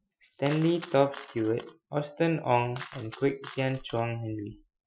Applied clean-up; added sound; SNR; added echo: classical method Wiener filter.